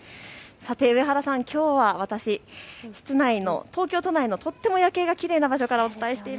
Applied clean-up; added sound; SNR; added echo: none; none; none; none.